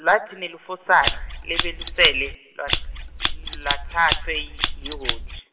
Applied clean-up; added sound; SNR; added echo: none; Scissors; 2 dB; reverberation time 1.3 s.